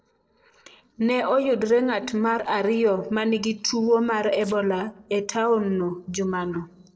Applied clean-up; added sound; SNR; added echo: neural separator model SepFormer DNS4.